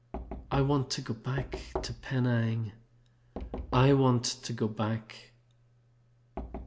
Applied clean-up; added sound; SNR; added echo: none; Knock; 12 dB; none.